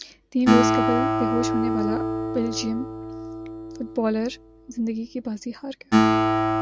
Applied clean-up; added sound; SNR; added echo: none; Acoustic guitar; -3 dB; none.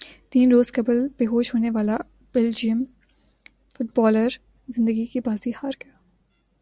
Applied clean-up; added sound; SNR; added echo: none; none; none; none.